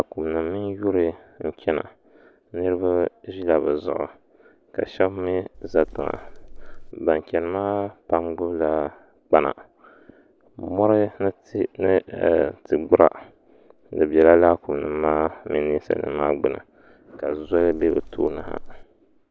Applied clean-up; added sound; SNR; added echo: none; Wind; 14 dB; none.